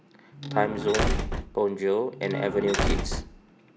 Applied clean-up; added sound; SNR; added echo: none; Slam; 0 dB; none.